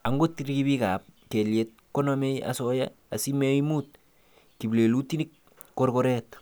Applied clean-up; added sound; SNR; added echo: none; none; none; none.